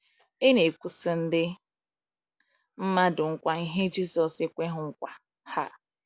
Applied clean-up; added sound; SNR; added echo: none; none; none; none.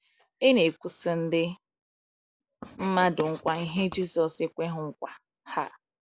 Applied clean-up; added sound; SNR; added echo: neural mask model Resemble Enhance denoiser.